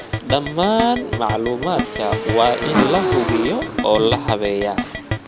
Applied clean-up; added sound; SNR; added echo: none; Keyboard (musical) + Motorcycle / Engine; 2 dB; none.